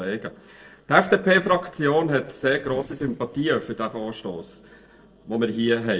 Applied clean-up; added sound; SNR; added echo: neural separator model SepFormer DNS4.